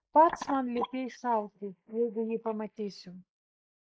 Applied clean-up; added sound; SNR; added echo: neural mask model Resemble Enhance denoiser.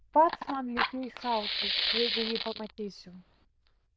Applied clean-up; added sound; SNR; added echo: neural diffusion model UNIVERSE++.